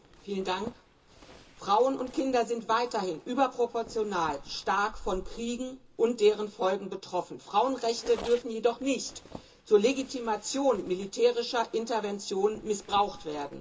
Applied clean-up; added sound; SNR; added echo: none; Zipper (clothing); 20 dB; reverberation time 0.2 s.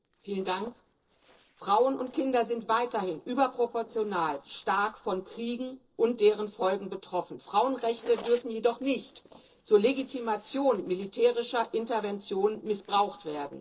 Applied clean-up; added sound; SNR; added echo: neural separator model SepFormer DNS4.